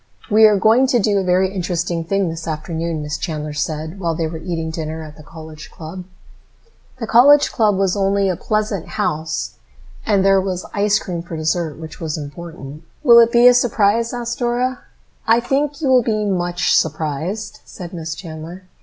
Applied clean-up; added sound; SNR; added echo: none; none; none; none.